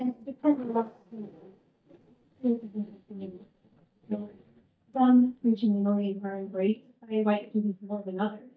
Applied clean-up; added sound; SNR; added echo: neural mask model DeepFilterNet 3.